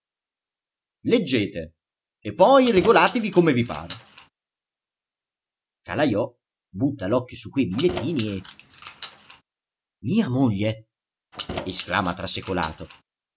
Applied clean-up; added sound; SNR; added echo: none; Keys jangling; 12 dB; none.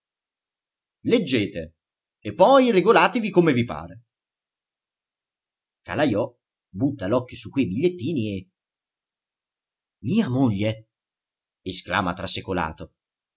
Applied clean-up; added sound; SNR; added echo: none; none; none; none.